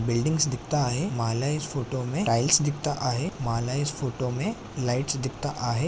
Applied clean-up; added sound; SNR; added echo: none; none; none; none.